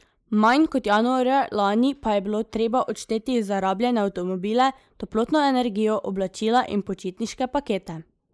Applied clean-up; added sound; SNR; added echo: neural mask model Resemble Enhance denoiser.